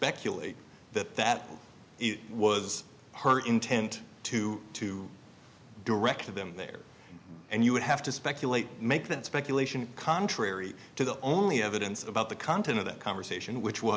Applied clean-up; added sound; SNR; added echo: none; none; none; none.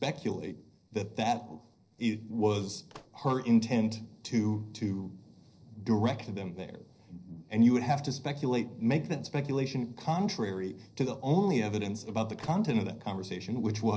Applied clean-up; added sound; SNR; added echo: neural separator model SepFormer DNS4.